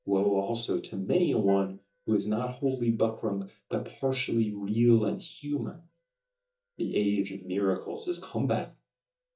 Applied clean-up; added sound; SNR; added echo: neural mask model DeepFilterNet 3.